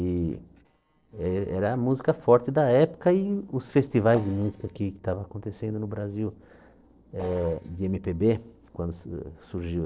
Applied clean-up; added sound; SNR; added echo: neural separator model SepFormer DNS4.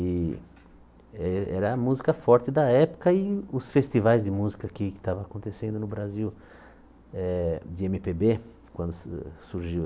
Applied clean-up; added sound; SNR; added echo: none; none; none; none.